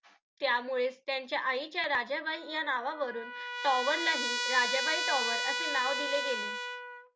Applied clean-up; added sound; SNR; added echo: none; Trumpet; 3 dB; none.